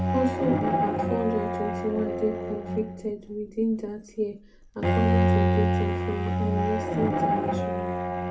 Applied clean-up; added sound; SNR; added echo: none; Bowed string instrument; -4 dB; reverberation time 0.2 s.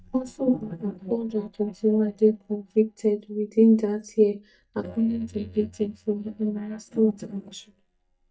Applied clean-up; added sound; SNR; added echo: neural mask model DeepFilterNet 3.